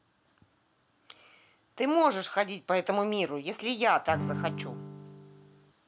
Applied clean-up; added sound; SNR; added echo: none; Acoustic guitar / Strum; 6 dB; none.